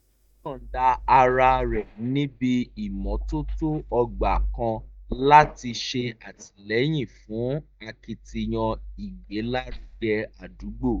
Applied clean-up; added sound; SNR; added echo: neural mask model DeepFilterNet 3.